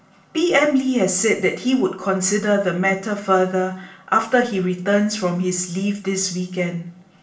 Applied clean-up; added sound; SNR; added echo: none; none; none; reverberation time 0.4 s.